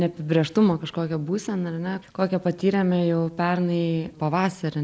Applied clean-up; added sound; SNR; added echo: none; none; none; none.